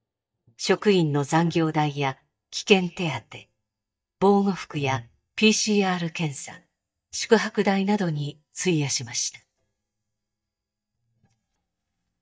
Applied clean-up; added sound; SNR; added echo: neural mask model DeepFilterNet 3.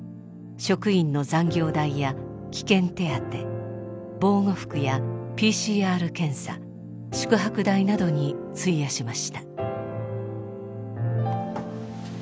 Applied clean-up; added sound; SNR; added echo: none; none; none; none.